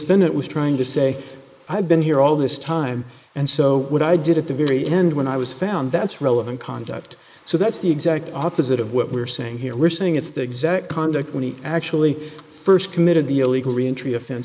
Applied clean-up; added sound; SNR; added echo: neural mask model Resemble Enhance denoiser.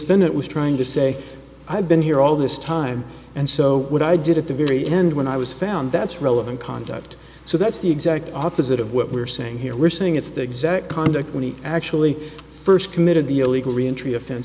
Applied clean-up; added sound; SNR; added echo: none; none; none; none.